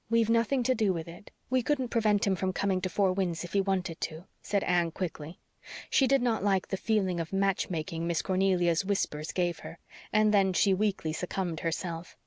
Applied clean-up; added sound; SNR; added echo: none; none; none; none.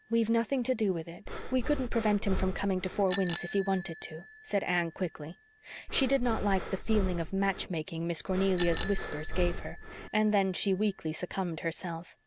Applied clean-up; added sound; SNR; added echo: none; Breathing + Bicycle bell; 2 dB; none.